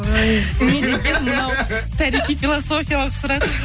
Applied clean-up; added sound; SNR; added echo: none; none; none; none.